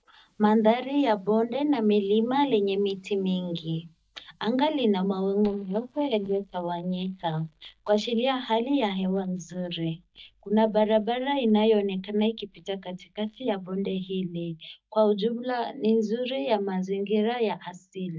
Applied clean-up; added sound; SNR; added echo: neural mask model DeepFilterNet 3.